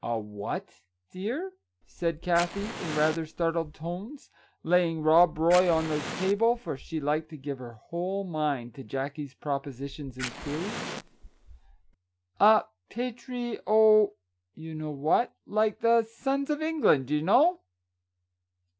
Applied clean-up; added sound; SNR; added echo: none; Fire; 12 dB; none.